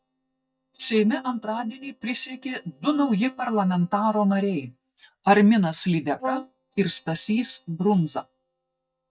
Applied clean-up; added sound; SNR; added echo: neural mask model DeepFilterNet 3.